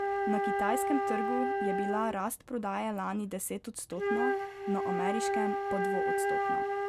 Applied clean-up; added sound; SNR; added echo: none; Wind instrument, woodwind instrument; -3 dB; none.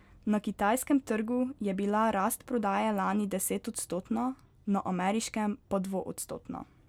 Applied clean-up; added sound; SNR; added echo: none; none; none; none.